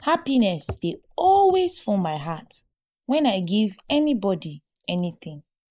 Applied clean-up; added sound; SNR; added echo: neural mask model Resemble Enhance denoiser.